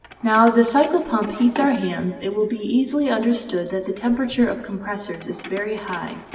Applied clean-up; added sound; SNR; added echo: none; Keys jangling; 18 dB; reverberation time 1.4 s.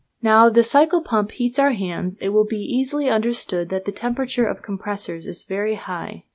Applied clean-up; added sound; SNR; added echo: none; none; none; none.